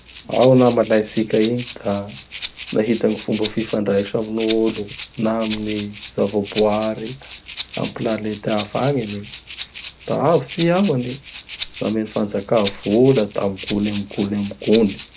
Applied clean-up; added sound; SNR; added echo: none; Rattle (instrument); 15 dB; none.